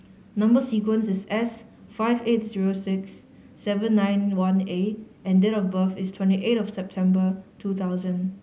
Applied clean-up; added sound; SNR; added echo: none; none; none; none.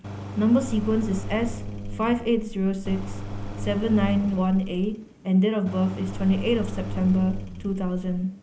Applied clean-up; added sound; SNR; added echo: none; Buzz + Engine; 8 dB; none.